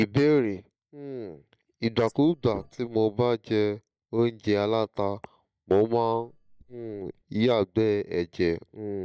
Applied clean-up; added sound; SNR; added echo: neural mask model DeepFilterNet 3.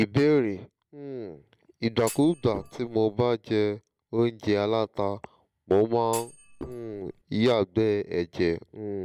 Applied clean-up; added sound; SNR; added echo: none; Thump, thud; 16 dB; none.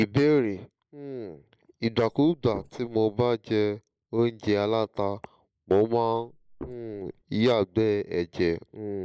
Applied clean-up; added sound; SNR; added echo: neural mask model Resemble Enhance denoiser.